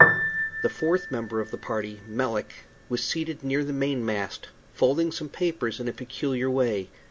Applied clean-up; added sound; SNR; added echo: none; Piano; 3 dB; none.